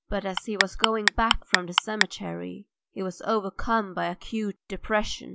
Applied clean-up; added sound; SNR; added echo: none; Clock; -3 dB; none.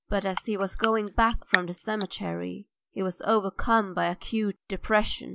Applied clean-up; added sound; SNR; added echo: neural mask model Resemble Enhance denoiser.